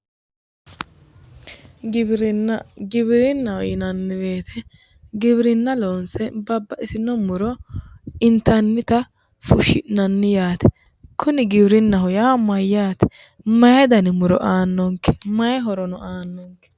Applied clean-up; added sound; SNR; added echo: none; none; none; none.